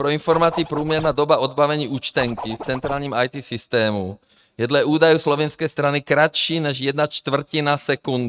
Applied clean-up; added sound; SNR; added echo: neural mask model RNNoise.